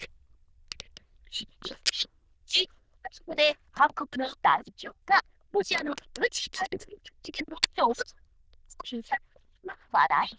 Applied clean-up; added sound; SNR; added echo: neural diffusion model UNIVERSE++.